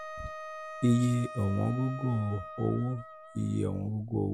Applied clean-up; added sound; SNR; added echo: none; Wind instrument, woodwind instrument; 13 dB; none.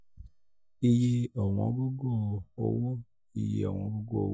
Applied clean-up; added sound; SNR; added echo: neural mask model DeepFilterNet 3.